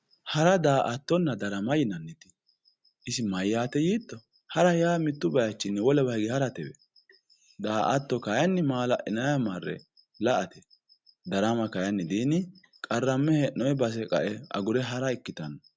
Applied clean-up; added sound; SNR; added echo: none; none; none; none.